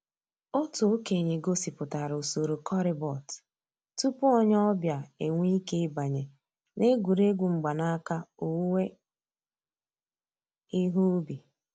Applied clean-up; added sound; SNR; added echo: none; none; none; none.